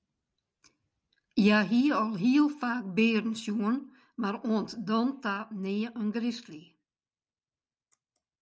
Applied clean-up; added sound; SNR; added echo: none; none; none; none.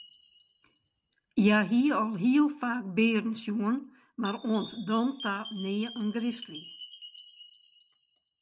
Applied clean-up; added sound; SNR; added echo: none; Chime; 16 dB; none.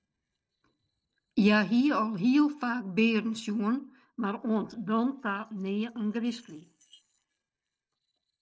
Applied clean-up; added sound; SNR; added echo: neural separator model SepFormer DNS4.